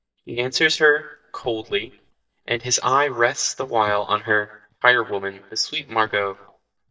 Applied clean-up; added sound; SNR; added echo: neural mask model DeepFilterNet 3.